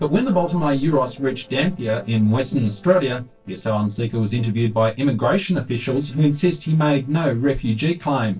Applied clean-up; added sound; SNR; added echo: neural separator model SepFormer DNS4.